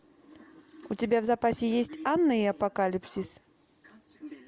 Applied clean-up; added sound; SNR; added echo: none; none; none; none.